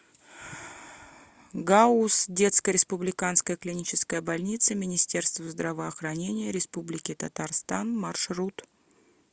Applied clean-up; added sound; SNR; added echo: none; none; none; none.